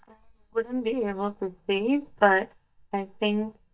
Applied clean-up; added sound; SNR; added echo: neural mask model DeepFilterNet 3.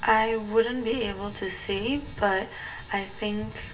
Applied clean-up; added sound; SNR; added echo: none; Thunder / Bicycle; 16 dB; reverberation time 0.2 s.